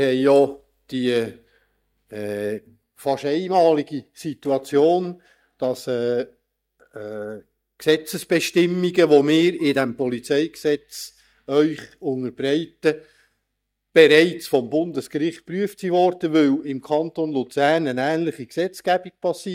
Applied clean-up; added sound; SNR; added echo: neural mask model DeepFilterNet 3.